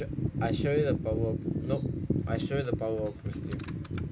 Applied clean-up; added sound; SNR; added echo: none; none; none; none.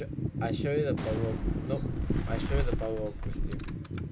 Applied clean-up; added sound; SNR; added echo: none; Fireworks; 1 dB; none.